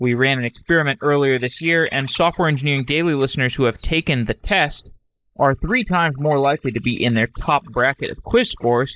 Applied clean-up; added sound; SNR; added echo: neural mask model Resemble Enhance denoiser.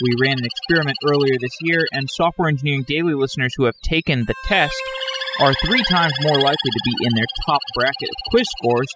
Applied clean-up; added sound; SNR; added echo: classical method spectral subtraction.